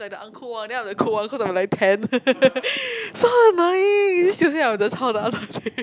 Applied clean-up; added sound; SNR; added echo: none; none; none; none.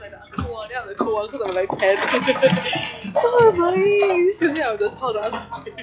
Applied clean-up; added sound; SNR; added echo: classical method log-MMSE.